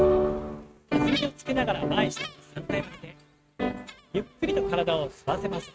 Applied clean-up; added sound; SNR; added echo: neural mask model RNNoise.